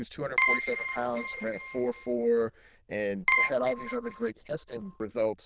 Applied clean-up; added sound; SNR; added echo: neural diffusion model UNIVERSE++.